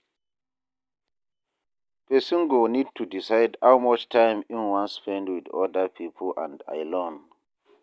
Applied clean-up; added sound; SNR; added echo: none; none; none; none.